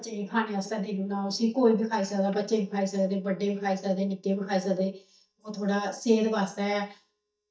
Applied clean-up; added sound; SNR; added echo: neural mask model DeepFilterNet 3.